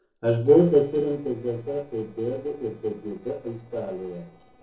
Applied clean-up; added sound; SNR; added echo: neural separator model SepFormer DNS4.